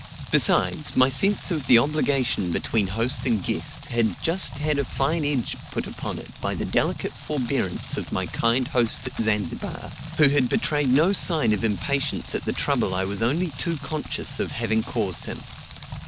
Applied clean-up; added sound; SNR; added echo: none; Rain; 11 dB; none.